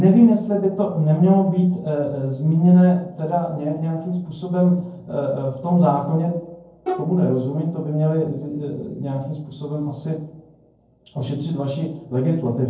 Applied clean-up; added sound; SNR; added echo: neural separator model SepFormer DNS4.